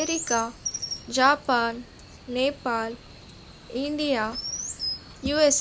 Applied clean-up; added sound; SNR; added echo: none; Chirp, tweet; 10 dB; none.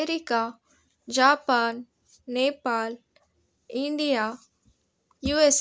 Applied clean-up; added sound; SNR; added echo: none; none; none; none.